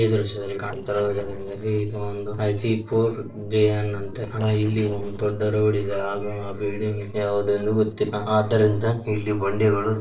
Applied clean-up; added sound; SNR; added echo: neural separator model SepFormer DNS4.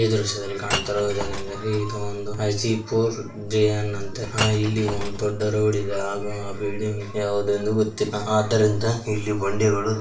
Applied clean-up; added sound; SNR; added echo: none; Shatter / Crushing; 12 dB; reverberation time 0.4 s.